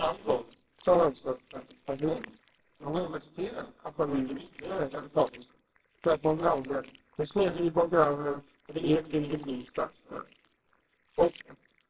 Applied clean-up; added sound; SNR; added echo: neural separator model SepFormer WHAMR!.